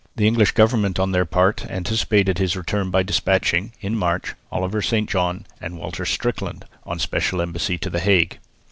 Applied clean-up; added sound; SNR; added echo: neural separator model SepFormer DNS4.